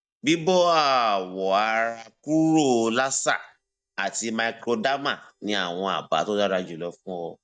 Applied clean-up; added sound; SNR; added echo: neural mask model DeepFilterNet 3.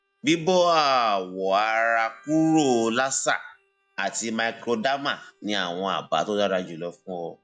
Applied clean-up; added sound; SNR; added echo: classical method log-MMSE.